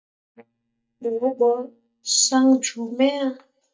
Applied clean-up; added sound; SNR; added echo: neural mask model DeepFilterNet 3.